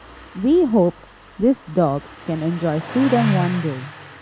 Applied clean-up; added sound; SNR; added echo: none; Engine starting; 10 dB; none.